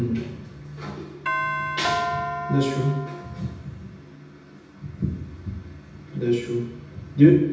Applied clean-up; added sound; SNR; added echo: none; Doorbell; 3 dB; reverberation time 0.9 s.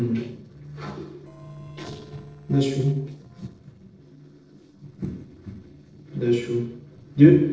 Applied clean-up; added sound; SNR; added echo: neural separator model SepFormer DNS4.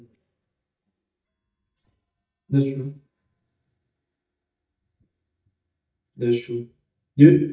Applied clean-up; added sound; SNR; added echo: neural mask model DeepFilterNet 3.